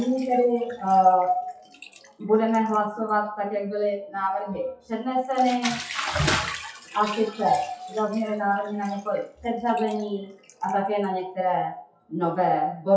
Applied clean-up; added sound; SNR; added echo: classical method WPE with log-MMSE.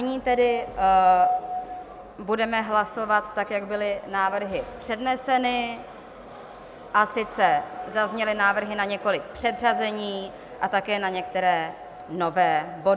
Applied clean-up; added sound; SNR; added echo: none; none; none; none.